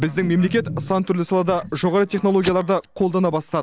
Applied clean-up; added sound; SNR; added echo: none; Packing tape, duct tape / Tearing; 15 dB; none.